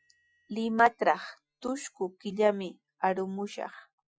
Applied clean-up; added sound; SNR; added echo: classical method Wiener filter.